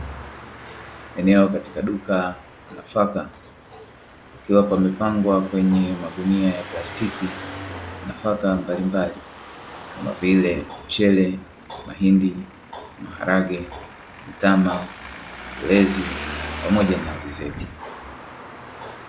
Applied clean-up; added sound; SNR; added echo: none; Traffic noise, roadway noise; 14 dB; none.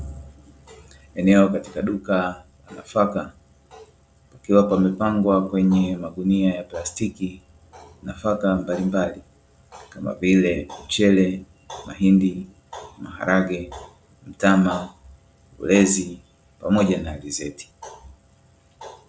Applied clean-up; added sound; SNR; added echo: none; none; none; none.